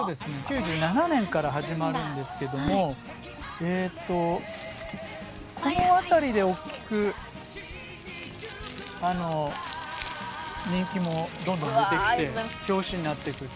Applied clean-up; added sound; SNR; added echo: none; Fireworks; 16 dB; none.